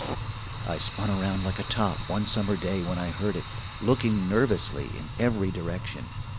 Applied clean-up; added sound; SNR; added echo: none; Fire; 6 dB; none.